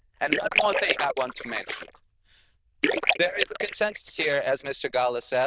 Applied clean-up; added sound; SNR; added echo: neural diffusion model UNIVERSE++.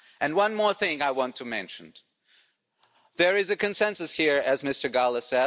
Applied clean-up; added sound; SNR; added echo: none; none; none; none.